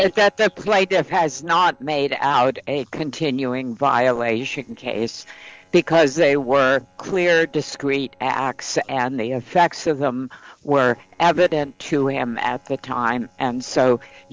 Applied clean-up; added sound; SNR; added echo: neural separator model SepFormer DNS4.